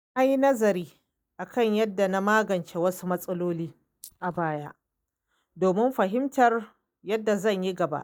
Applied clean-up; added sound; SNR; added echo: neural mask model DeepFilterNet 3.